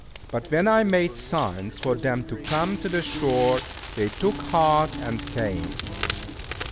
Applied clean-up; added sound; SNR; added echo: none; Crackle; 8 dB; none.